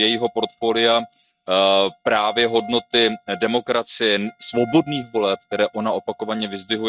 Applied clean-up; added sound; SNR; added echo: neural mask model RNNoise.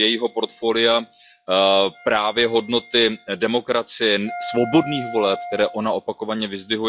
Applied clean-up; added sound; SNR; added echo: classical method log-MMSE.